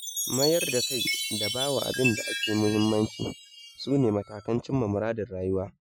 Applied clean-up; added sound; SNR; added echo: classical method Wiener filter.